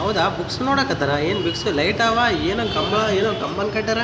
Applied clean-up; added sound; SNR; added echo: none; none; none; none.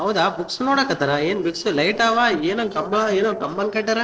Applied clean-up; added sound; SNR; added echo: neural separator model SepFormer DNS4.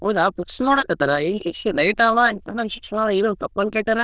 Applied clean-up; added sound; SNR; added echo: neural diffusion model UNIVERSE++.